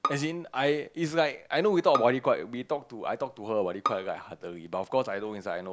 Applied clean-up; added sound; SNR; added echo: none; Bowed string instrument; 10 dB; none.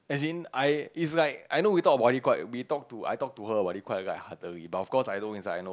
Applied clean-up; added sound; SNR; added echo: none; none; none; none.